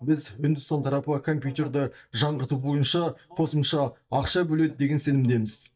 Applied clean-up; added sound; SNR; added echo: neural mask model DeepFilterNet 3.